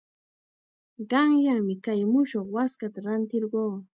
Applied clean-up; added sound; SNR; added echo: none; none; none; none.